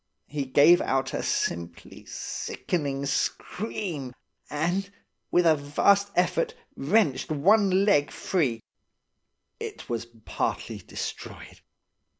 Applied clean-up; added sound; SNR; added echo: none; none; none; none.